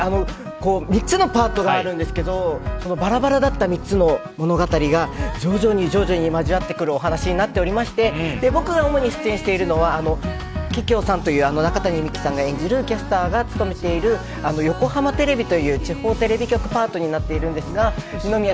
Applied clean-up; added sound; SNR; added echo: none; none; none; none.